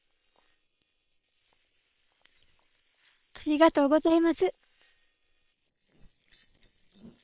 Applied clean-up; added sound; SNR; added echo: neural separator model SepFormer WHAM!.